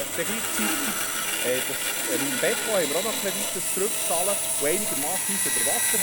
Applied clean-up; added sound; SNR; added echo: none; Sawing; -4 dB; none.